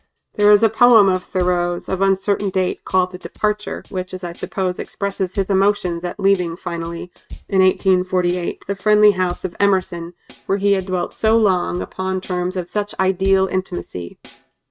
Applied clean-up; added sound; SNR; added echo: neural mask model RNNoise.